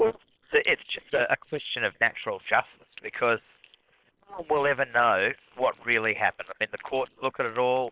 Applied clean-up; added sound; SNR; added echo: neural separator model SepFormer WHAM!.